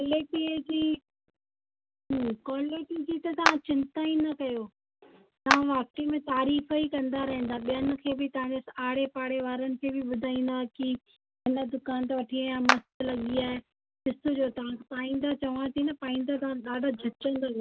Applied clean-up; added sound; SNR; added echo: none; Clapping; 1 dB; none.